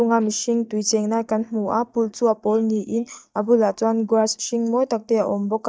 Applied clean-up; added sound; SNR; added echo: neural mask model DeepFilterNet 3.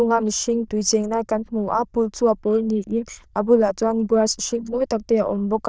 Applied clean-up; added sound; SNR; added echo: neural diffusion model UNIVERSE++.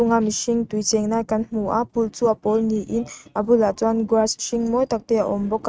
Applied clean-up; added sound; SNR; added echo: neural mask model RNNoise.